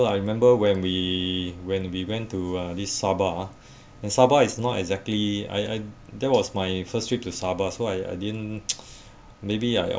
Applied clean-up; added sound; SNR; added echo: none; none; none; none.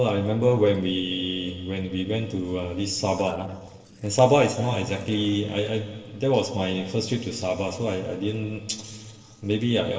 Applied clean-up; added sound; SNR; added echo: neural separator model SepFormer DNS4.